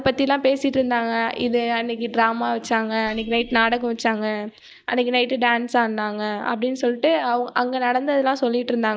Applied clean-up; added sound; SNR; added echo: neural mask model DeepFilterNet 3.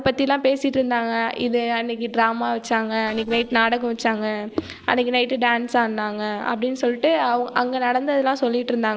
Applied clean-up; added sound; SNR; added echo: neural separator model SepFormer DNS4.